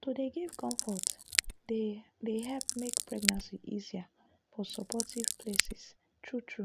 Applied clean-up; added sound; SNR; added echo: none; Scissors; -2 dB; none.